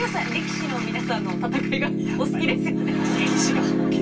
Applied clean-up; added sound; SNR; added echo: none; Piano; -4 dB; reverberation time 0.1 s.